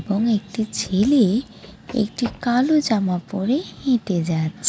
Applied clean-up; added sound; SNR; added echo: none; Run; 19 dB; none.